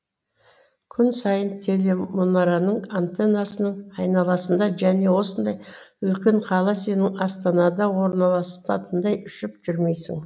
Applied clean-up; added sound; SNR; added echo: none; none; none; none.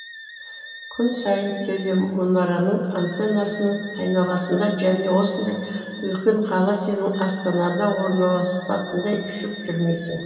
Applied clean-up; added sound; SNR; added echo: none; Wind instrument, woodwind instrument; 17 dB; reverberation time 2.5 s.